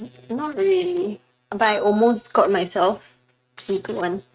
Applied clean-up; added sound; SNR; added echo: neural mask model RNNoise.